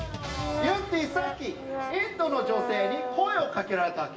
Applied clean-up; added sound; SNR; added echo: none; Brass instrument; 6 dB; reverberation time 0.7 s.